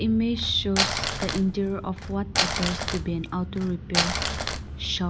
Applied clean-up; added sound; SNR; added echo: none; Crumpling, crinkling; 3 dB; none.